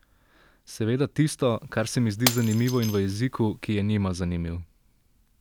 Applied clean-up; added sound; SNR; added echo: none; Shatter; 10 dB; none.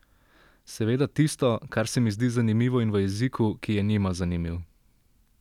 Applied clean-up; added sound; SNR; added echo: none; none; none; none.